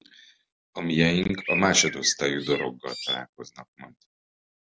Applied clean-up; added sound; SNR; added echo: none; Bird; 5 dB; none.